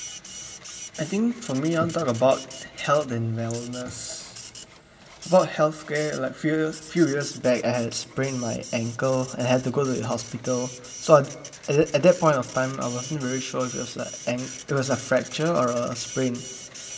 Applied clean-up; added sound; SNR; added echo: none; Printer; 16 dB; reverberation time 1.6 s.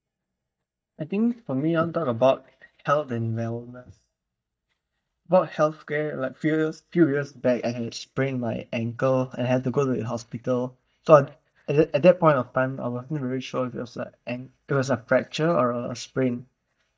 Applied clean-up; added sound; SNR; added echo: neural mask model DeepFilterNet 3.